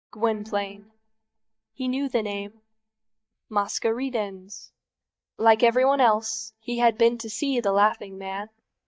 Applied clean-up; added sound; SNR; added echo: neural mask model DeepFilterNet 3.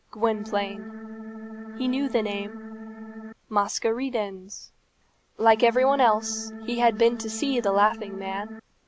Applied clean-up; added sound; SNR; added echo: none; Organ; 12 dB; none.